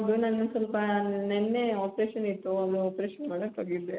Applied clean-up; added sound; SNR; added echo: none; none; none; none.